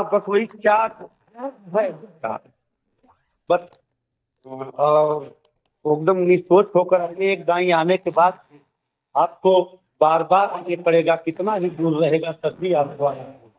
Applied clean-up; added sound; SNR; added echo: neural mask model DeepFilterNet 3.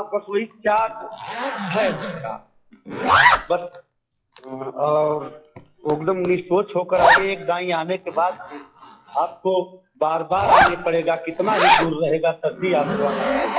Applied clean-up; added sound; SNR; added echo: classical method log-MMSE.